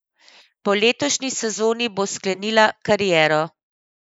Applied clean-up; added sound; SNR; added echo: neural mask model Resemble Enhance denoiser.